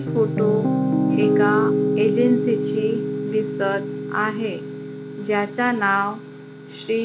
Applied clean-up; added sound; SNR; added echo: none; Piano; 0 dB; none.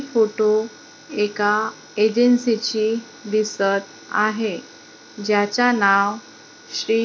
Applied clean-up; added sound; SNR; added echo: none; none; none; none.